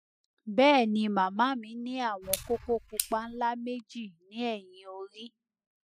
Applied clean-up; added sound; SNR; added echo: classical method spectral subtraction.